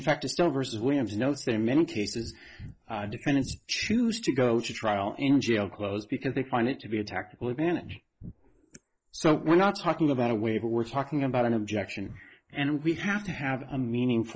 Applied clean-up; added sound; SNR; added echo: neural mask model Resemble Enhance denoiser.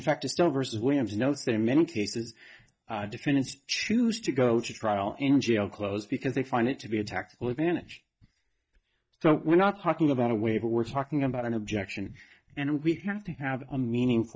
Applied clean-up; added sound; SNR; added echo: neural mask model DeepFilterNet 3.